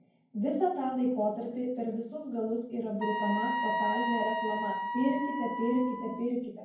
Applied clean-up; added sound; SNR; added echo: none; Wind instrument, woodwind instrument; 2 dB; reverberation time 0.9 s.